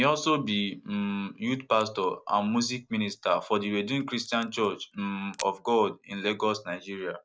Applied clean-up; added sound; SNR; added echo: neural separator model SepFormer DNS4.